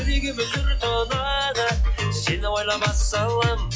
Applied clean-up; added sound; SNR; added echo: classical method log-MMSE.